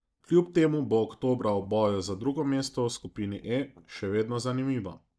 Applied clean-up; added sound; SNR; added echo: neural mask model DeepFilterNet 3.